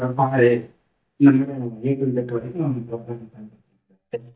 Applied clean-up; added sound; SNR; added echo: neural mask model DeepFilterNet 3.